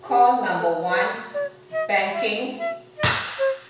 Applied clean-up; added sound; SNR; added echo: none; Wind instrument, woodwind instrument; 6 dB; reverberation time 0.5 s.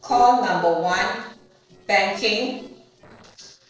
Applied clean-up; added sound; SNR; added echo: neural separator model SepFormer DNS4.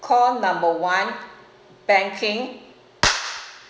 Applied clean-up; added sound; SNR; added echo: none; none; none; none.